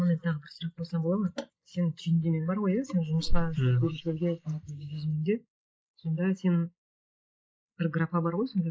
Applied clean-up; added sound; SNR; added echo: neural mask model Resemble Enhance denoiser.